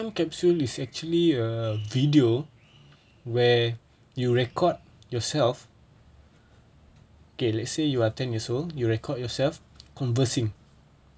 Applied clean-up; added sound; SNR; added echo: none; none; none; none.